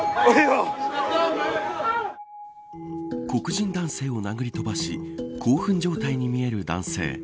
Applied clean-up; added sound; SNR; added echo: none; Bell; 8 dB; none.